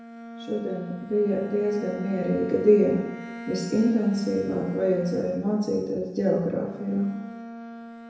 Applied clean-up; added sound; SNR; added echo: none; Bowed string instrument; 15 dB; reverberation time 1.0 s.